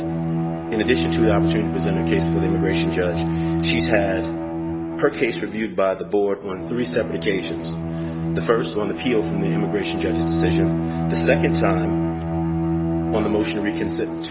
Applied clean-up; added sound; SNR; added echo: none; Bowed string instrument; -2 dB; none.